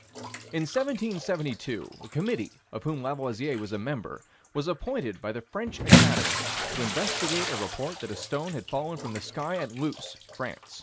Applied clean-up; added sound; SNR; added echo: none; Bathtub (filling or washing) / Splash, splatter; -2 dB; none.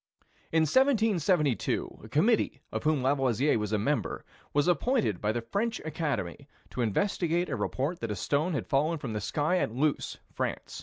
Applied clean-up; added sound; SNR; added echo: none; none; none; none.